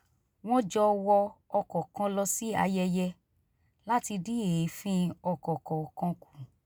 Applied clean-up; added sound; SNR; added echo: none; none; none; none.